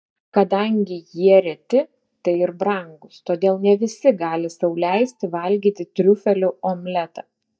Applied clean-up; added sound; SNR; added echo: neural mask model DeepFilterNet 3.